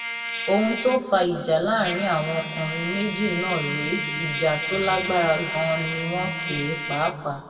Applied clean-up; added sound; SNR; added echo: none; Trumpet; 6 dB; reverberation time 1.9 s.